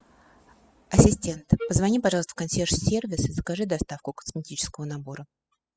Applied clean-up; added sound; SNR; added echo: classical method spectral subtraction.